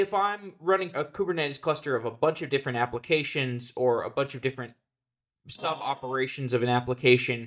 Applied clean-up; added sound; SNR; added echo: neural mask model DeepFilterNet 3.